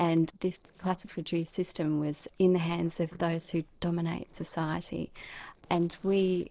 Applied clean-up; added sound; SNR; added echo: neural separator model SepFormer DNS4.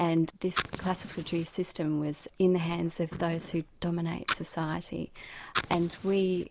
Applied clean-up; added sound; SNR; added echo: neural mask model Resemble Enhance denoiser.